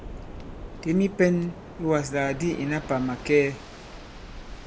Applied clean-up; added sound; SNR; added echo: none; Waves, surf; 13 dB; none.